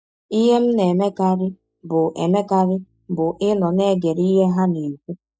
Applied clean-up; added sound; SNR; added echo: neural mask model DeepFilterNet 3.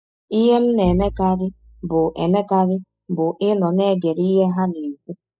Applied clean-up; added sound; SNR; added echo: classical method spectral subtraction.